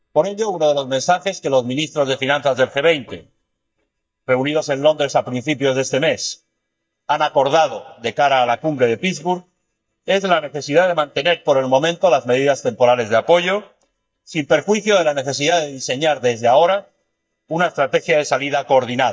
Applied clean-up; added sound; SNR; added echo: neural mask model DeepFilterNet 3.